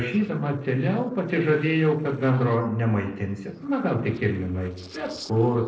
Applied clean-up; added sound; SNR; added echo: neural separator model SepFormer DNS4.